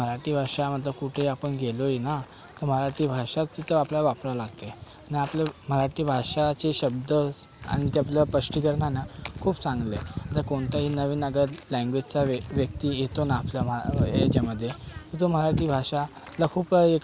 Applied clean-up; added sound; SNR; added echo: none; none; none; none.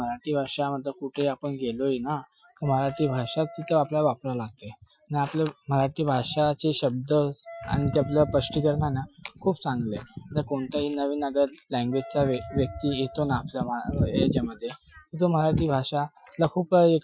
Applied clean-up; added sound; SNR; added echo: classical method Wiener filter.